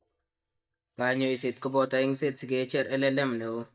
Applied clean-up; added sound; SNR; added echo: neural mask model DeepFilterNet 3.